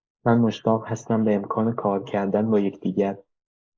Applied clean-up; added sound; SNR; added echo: neural mask model Resemble Enhance denoiser.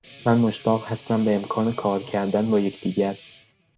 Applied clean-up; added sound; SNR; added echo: neural mask model RNNoise.